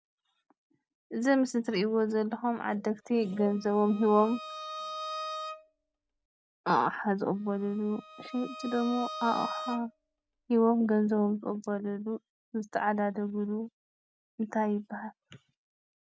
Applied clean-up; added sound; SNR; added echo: none; Bowed string instrument; 11 dB; none.